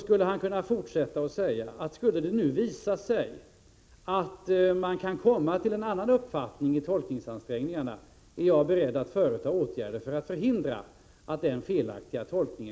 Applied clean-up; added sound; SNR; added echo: none; none; none; none.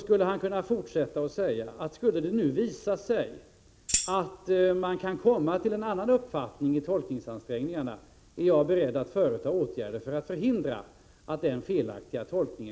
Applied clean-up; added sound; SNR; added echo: none; Tambourine; 2 dB; none.